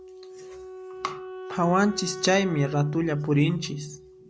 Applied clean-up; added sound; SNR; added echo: none; Wind instrument, woodwind instrument; 13 dB; none.